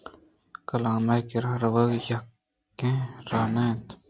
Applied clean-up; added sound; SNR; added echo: none; none; none; none.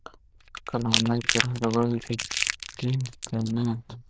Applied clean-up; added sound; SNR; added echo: neural diffusion model UNIVERSE++.